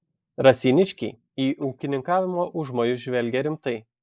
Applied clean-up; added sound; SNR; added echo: neural mask model Resemble Enhance denoiser.